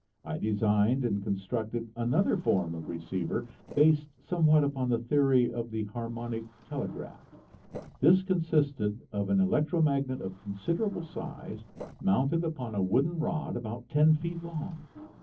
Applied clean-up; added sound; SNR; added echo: neural separator model SepFormer DNS4.